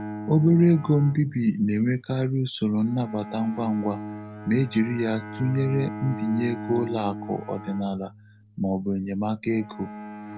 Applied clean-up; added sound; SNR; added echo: none; Bowed string instrument; 13 dB; none.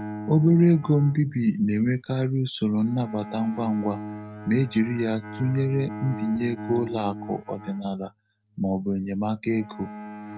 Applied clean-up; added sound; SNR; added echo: neural mask model RNNoise.